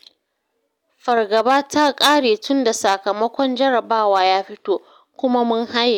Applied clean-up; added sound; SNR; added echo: none; none; none; none.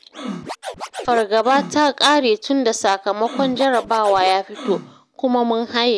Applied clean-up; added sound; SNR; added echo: none; Scratching (performance technique); 13 dB; none.